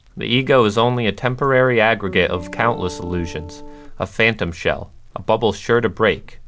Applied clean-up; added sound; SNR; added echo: none; Guitar + Crackle; 17 dB; none.